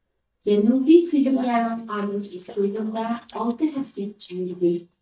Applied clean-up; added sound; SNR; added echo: neural mask model DeepFilterNet 3.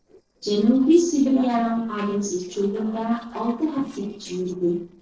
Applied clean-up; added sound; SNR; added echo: neural separator model SepFormer DNS4.